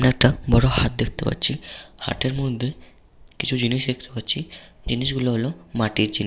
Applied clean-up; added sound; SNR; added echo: none; none; none; none.